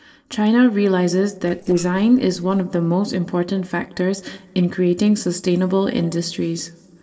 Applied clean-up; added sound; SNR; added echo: neural separator model SepFormer DNS4.